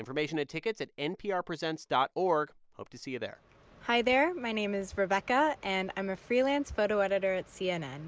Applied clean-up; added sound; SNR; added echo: none; none; none; none.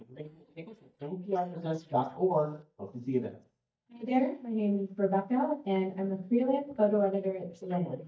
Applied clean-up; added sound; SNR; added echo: neural mask model DeepFilterNet 3.